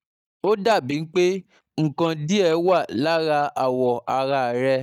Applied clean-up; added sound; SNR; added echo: neural mask model DeepFilterNet 3.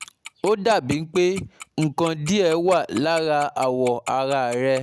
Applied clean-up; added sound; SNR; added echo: none; Tick-tock; 19 dB; none.